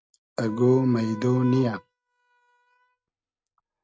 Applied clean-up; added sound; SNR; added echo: neural mask model RNNoise.